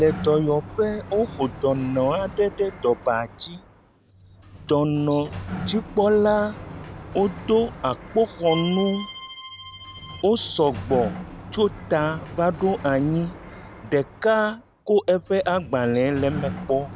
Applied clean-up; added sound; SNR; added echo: none; Accordion + Sliding door; 13 dB; none.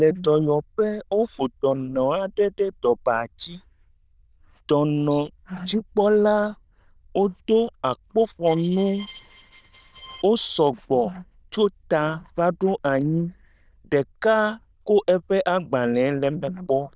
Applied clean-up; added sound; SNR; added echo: neural diffusion model UNIVERSE++.